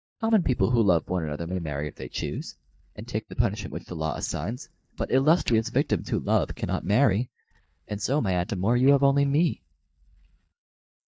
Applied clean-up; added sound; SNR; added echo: neural mask model DeepFilterNet 3.